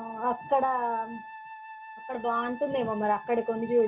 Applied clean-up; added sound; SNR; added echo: none; Wind instrument, woodwind instrument; 14 dB; reverberation time 0.2 s.